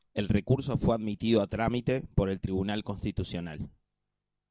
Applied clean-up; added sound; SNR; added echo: none; none; none; none.